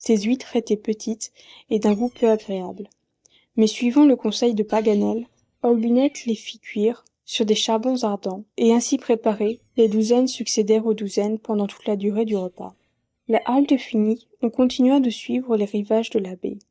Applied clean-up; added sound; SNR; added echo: neural mask model DeepFilterNet 3.